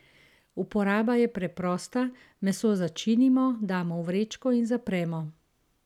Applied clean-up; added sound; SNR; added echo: none; none; none; none.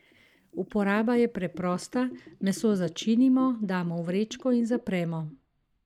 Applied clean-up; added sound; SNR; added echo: neural mask model DeepFilterNet 3.